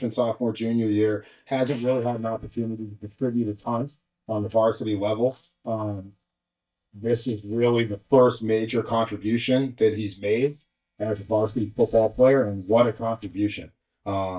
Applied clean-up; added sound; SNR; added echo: neural mask model DeepFilterNet 3.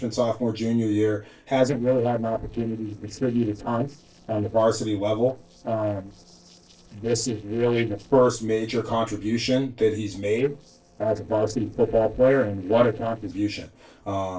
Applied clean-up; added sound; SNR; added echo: neural separator model SepFormer DNS4.